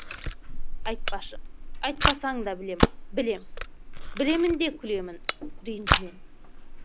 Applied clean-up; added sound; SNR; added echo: none; Camera; -2 dB; none.